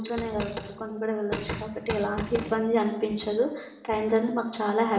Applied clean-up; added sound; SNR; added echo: none; none; none; reverberation time 0.8 s.